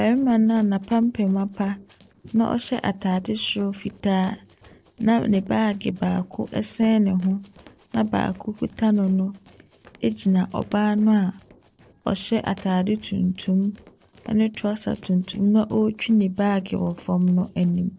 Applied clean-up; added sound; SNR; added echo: neural separator model SepFormer DNS4.